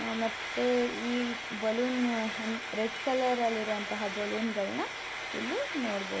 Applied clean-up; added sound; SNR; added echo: none; Frying (food); 5 dB; none.